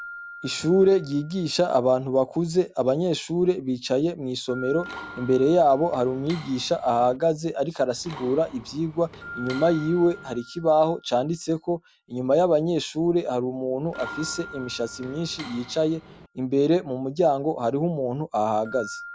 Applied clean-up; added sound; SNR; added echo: none; Keyboard (musical) + Mechanisms; 19 dB; none.